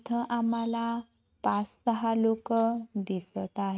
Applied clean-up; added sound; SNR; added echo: neural mask model RNNoise.